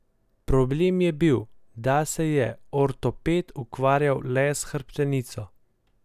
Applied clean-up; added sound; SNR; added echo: none; none; none; none.